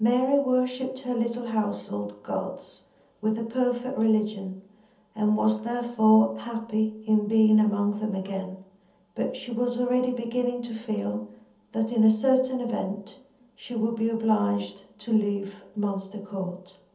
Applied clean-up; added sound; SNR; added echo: none; none; none; reverberation time 0.7 s.